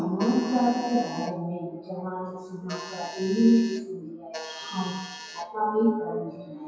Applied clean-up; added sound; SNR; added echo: classical method WPE with log-MMSE.